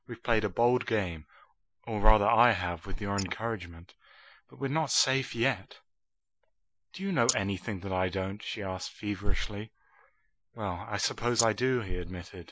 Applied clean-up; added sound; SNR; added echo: neural mask model Resemble Enhance denoiser.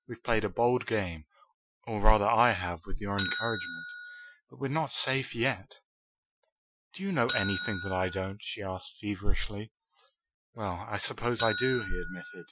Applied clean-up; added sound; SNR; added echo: classical method Wiener filter.